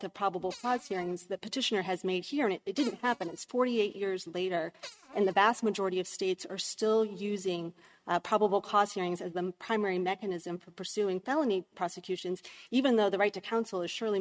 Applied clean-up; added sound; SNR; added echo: neural mask model RNNoise.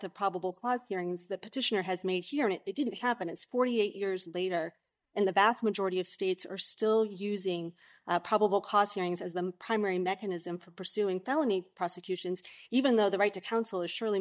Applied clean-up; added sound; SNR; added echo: neural mask model DeepFilterNet 3.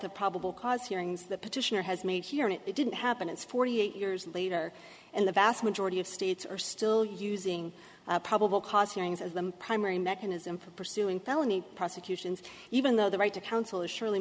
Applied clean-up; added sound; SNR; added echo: none; none; none; none.